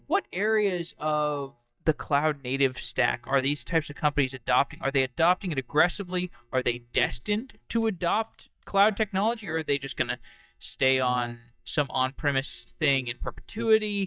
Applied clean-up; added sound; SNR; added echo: neural mask model DeepFilterNet 3.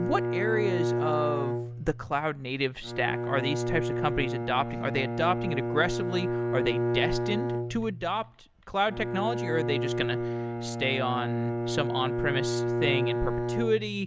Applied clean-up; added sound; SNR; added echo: none; Bowed string instrument; 0 dB; none.